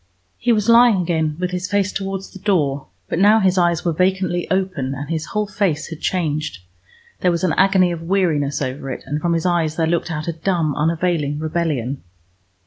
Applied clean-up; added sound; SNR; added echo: none; none; none; none.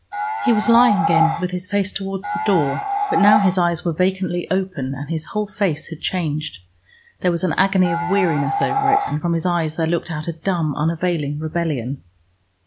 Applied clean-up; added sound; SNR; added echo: none; Animal; 1 dB; none.